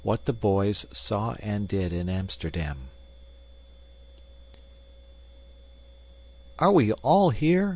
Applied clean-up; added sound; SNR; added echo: none; none; none; none.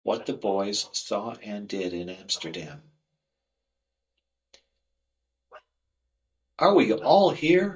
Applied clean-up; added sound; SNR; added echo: neural mask model DeepFilterNet 3.